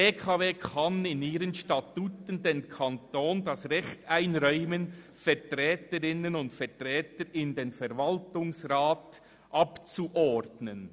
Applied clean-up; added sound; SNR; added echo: none; none; none; none.